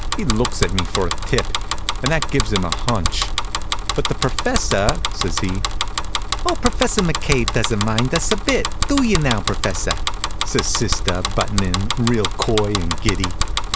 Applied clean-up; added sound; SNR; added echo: none; Bicycle; -1 dB; none.